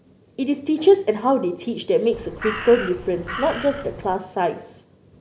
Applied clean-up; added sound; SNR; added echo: none; Crow; 10 dB; none.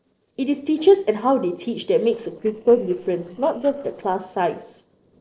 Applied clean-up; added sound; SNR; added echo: neural separator model SepFormer DNS4.